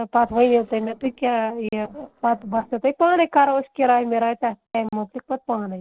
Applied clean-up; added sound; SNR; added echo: neural separator model SepFormer DNS4.